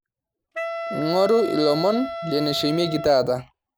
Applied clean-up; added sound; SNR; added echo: none; Wind instrument, woodwind instrument; 9 dB; none.